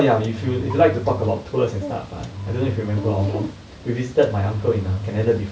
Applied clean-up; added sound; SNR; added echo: none; Engine; 9 dB; none.